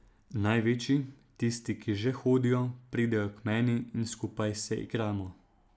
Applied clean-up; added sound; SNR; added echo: none; none; none; none.